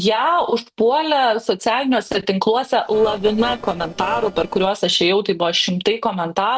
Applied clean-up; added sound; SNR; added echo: neural separator model SepFormer DNS4.